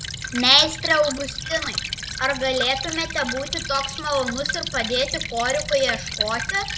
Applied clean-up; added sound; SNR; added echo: none; Stream / Trickle, dribble; 6 dB; none.